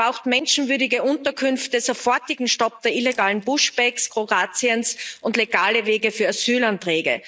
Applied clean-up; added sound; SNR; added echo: neural mask model DeepFilterNet 3.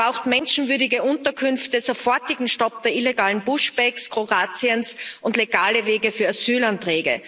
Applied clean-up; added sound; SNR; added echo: none; none; none; none.